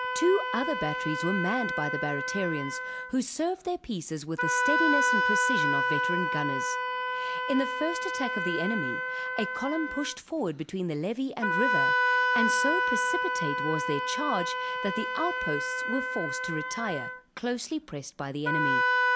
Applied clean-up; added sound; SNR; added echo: none; Wind instrument, woodwind instrument; -2 dB; none.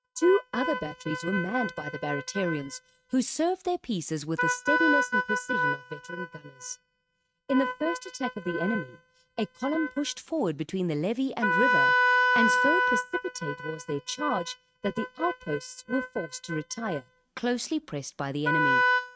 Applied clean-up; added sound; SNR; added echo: neural mask model RNNoise.